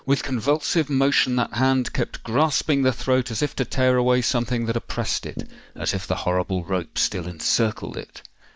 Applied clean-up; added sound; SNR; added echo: neural mask model DeepFilterNet 3.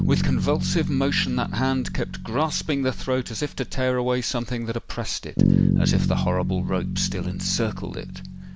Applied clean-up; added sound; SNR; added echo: none; Bass guitar; 1 dB; none.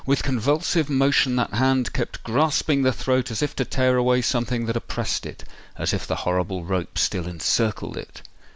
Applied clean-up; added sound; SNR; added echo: none; none; none; none.